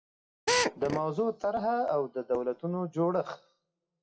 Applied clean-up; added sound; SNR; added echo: classical method WPE with log-MMSE.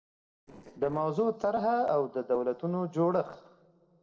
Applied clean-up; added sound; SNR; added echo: neural separator model SepFormer DNS4.